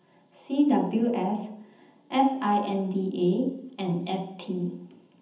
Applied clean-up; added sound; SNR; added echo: none; none; none; reverberation time 0.8 s.